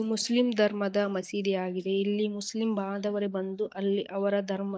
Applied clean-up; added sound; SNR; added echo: neural mask model DeepFilterNet 3.